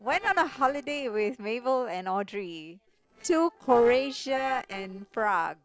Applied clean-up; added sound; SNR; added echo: neural separator model SepFormer DNS4.